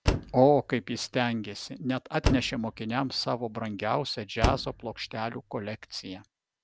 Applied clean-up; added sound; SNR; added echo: none; Slam; 5 dB; none.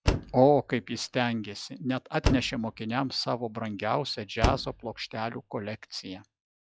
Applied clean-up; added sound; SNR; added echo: classical method log-MMSE.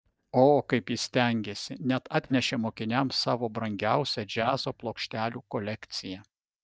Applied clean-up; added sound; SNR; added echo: neural mask model DeepFilterNet 3.